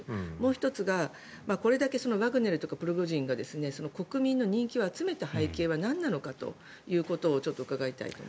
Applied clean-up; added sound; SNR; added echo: none; none; none; none.